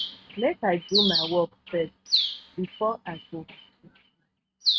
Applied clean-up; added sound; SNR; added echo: neural mask model RNNoise.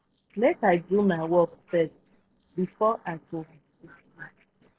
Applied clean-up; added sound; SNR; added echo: neural separator model SepFormer DNS4.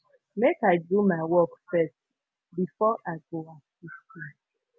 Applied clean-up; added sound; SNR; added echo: none; none; none; none.